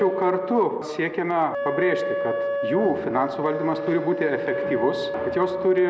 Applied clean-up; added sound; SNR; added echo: none; Wind instrument, woodwind instrument; 5 dB; none.